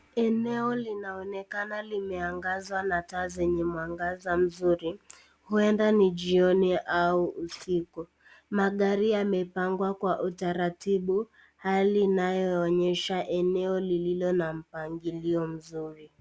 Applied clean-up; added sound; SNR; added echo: none; none; none; none.